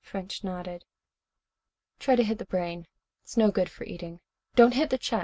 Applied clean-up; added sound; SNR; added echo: none; none; none; none.